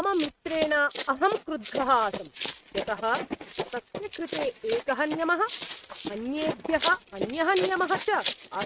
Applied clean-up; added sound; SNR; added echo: neural mask model RNNoise.